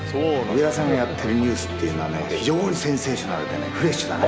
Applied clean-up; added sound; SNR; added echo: none; none; none; none.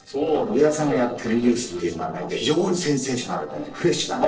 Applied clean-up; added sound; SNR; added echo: neural separator model SepFormer DNS4.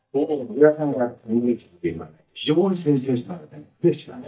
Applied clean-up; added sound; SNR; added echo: neural mask model DeepFilterNet 3.